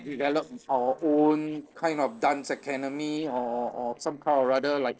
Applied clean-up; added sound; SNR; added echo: neural separator model SepFormer DNS4.